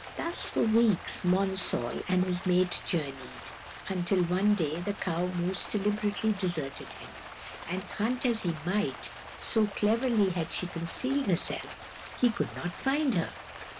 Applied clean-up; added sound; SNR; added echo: none; Stream; 14 dB; none.